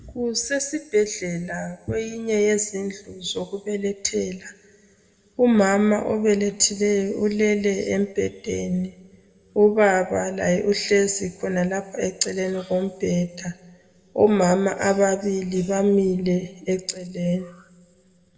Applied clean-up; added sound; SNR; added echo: none; none; none; reverberation time 1.2 s.